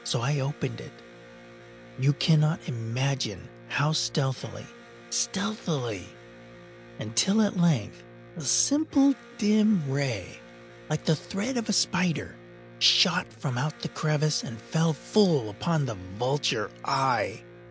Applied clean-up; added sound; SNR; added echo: none; Electric guitar; 20 dB; none.